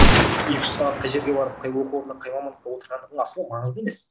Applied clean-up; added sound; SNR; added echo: none; Gunshot, gunfire; -4 dB; none.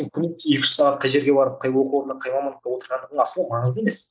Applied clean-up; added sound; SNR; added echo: none; none; none; none.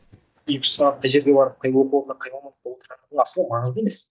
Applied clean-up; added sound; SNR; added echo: neural mask model DeepFilterNet 3.